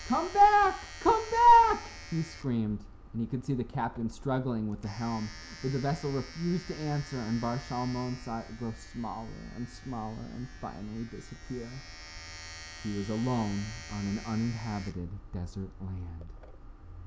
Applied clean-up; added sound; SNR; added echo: none; Domestic sounds, home sounds; 18 dB; none.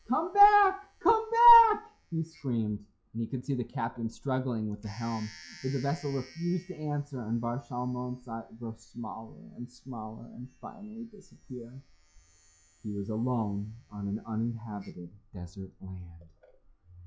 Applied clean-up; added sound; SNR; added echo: classical method log-MMSE.